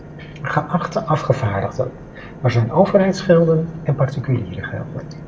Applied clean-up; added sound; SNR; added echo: none; Engine / Boat, Water vehicle; 15 dB; reverberation time 1.2 s.